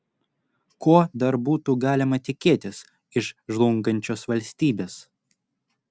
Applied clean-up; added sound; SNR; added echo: none; none; none; none.